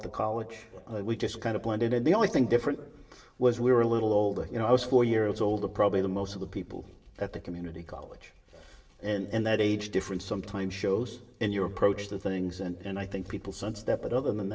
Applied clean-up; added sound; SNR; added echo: none; none; none; reverberation time 0.8 s.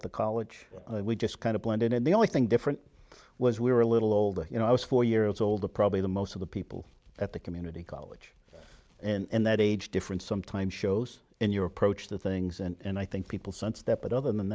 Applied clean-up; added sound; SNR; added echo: none; none; none; none.